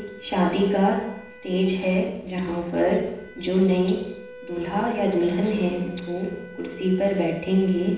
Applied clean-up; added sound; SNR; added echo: none; Wind instrument, woodwind instrument; 20 dB; reverberation time 0.8 s.